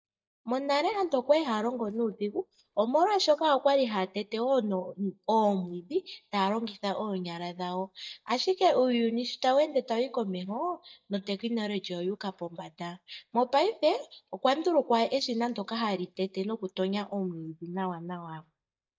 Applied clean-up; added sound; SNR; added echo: neural mask model DeepFilterNet 3.